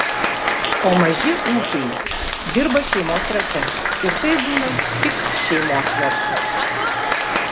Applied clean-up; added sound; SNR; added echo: none; Applause / Crowd; -2 dB; none.